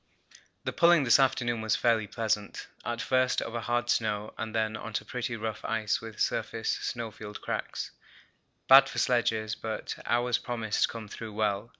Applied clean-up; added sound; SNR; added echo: none; none; none; none.